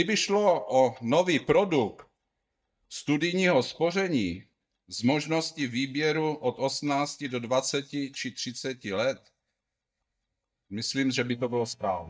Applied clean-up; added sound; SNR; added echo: neural mask model DeepFilterNet 3.